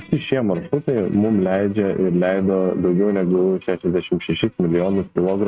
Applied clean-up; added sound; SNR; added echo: neural mask model RNNoise.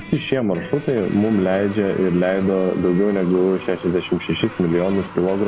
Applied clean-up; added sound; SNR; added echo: none; Fart + Water tap, faucet / Water; 16 dB; none.